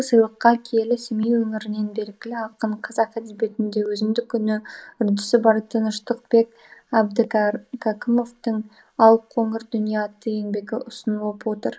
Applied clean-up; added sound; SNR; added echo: neural mask model Resemble Enhance denoiser.